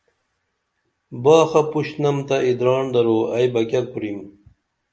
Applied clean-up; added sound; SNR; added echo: none; none; none; none.